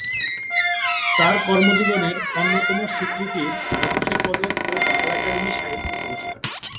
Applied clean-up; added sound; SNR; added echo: none; Accordion + Squeak; -3 dB; none.